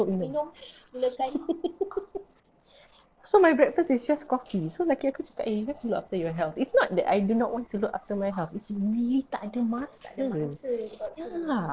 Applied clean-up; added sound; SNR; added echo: neural separator model SepFormer DNS4.